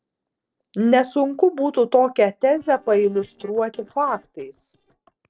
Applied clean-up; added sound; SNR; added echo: neural separator model SepFormer DNS4.